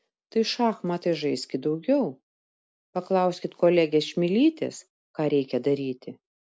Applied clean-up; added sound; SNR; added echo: none; none; none; none.